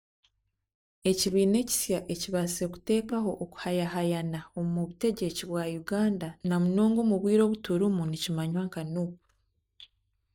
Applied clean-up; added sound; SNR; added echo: neural mask model DeepFilterNet 3.